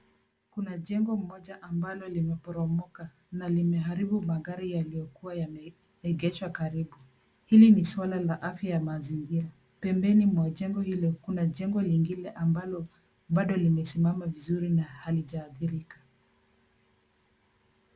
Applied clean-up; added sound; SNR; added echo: none; none; none; none.